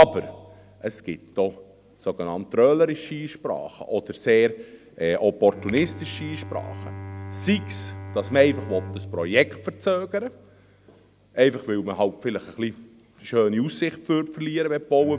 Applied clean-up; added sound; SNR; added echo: none; Bowed string instrument + Finger snapping; 16 dB; none.